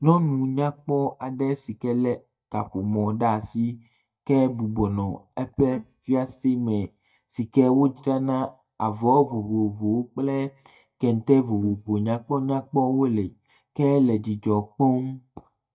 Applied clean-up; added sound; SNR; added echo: neural mask model DeepFilterNet 3.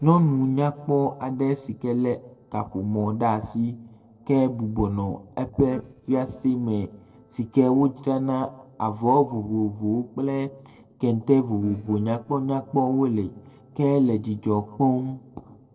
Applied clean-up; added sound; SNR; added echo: neural separator model SepFormer DNS4.